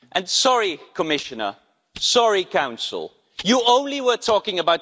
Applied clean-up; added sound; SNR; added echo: none; none; none; none.